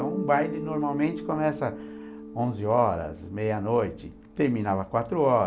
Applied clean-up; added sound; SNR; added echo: none; Mallet percussion; 11 dB; none.